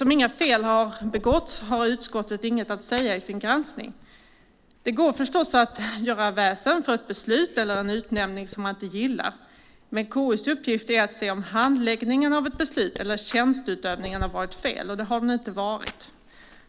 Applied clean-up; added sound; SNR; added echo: none; Fire; 18 dB; none.